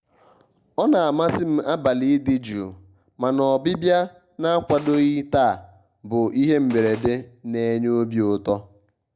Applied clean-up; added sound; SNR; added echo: none; Gunshot, gunfire; 16 dB; none.